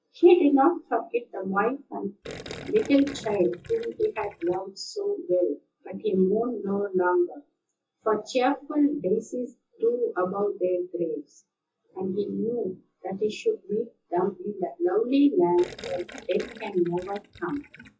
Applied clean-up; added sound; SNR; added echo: classical method WPE with log-MMSE.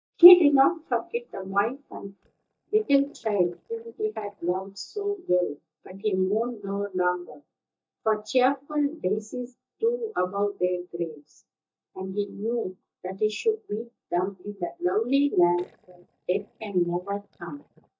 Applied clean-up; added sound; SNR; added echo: neural mask model DeepFilterNet 3.